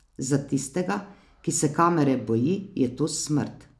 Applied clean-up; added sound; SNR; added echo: none; none; none; none.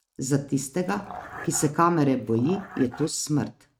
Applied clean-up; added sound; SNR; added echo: neural mask model RNNoise.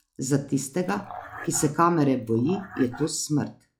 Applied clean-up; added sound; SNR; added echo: classical method log-MMSE.